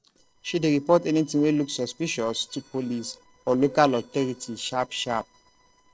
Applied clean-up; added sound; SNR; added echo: neural separator model SepFormer DNS4.